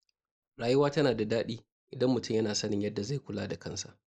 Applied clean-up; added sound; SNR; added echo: neural mask model Resemble Enhance denoiser.